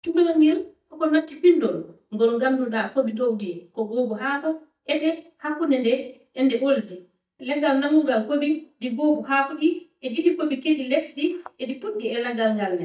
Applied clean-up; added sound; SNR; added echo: neural mask model DeepFilterNet 3.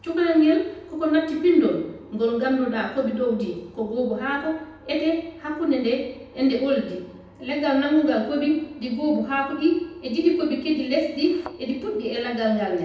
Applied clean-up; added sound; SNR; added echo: none; Thump, thud; 20 dB; reverberation time 0.9 s.